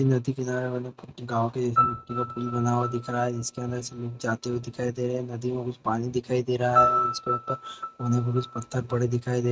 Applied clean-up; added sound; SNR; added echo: neural mask model RNNoise.